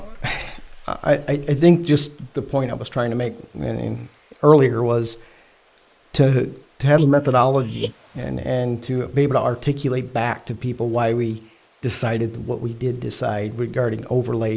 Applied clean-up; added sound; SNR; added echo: neural mask model Resemble Enhance denoiser.